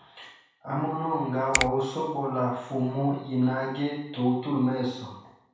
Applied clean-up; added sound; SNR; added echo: none; Finger snapping; 6 dB; reverberation time 0.7 s.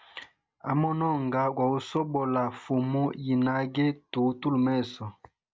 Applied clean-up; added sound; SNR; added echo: none; none; none; none.